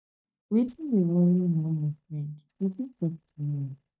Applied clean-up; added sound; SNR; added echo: neural mask model DeepFilterNet 3.